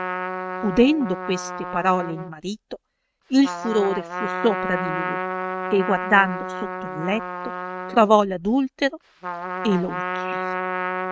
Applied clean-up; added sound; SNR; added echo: neural mask model RNNoise.